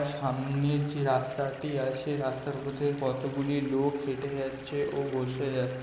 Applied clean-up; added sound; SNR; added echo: none; Stream / Liquid; 19 dB; none.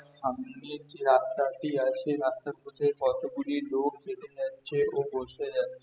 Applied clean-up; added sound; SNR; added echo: classical method spectral subtraction.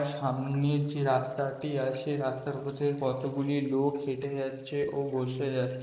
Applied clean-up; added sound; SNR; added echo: neural mask model Resemble Enhance denoiser.